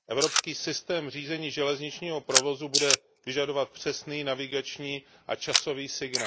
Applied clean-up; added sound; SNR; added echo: neural mask model Resemble Enhance denoiser.